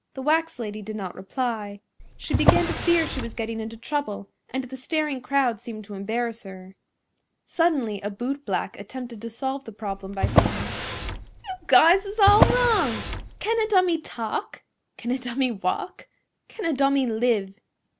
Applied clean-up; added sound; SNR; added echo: none; Drawer open or close; 0 dB; none.